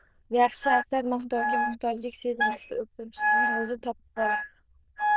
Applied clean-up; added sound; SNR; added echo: neural diffusion model UNIVERSE++.